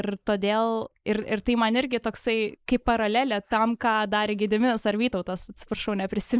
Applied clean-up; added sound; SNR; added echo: neural mask model Resemble Enhance denoiser.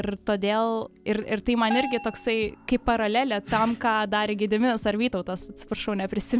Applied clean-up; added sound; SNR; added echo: none; Bell; 11 dB; none.